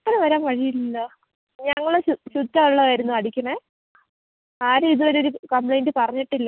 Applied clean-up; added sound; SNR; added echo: none; none; none; none.